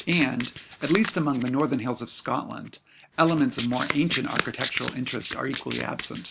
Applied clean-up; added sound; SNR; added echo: none; Domestic sounds, home sounds; 7 dB; none.